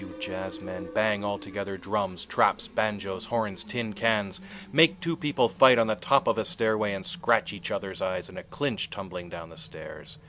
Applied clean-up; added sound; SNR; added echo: none; Fill (with liquid); 17 dB; none.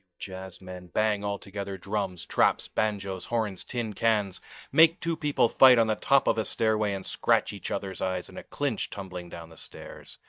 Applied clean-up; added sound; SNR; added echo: neural mask model DeepFilterNet 3.